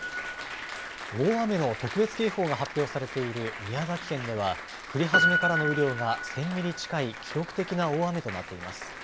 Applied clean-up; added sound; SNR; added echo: none; Piano + Applause; 3 dB; none.